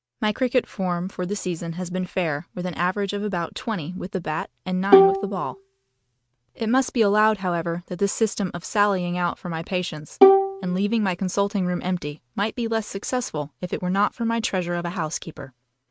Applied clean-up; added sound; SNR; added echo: neural mask model RNNoise.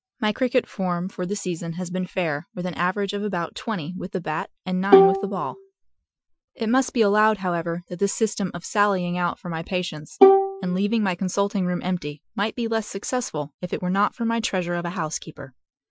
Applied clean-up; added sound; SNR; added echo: classical method Wiener filter.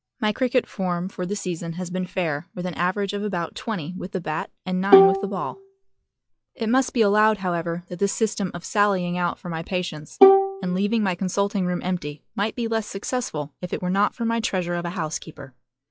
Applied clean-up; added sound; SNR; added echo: classical method log-MMSE.